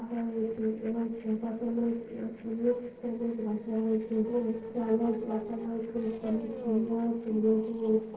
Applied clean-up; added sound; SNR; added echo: neural separator model SepFormer DNS4.